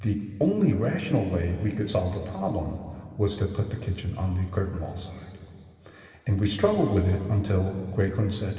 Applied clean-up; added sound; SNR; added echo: none; none; none; reverberation time 2.7 s.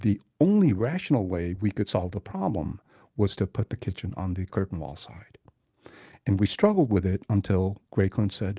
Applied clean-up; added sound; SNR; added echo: none; none; none; none.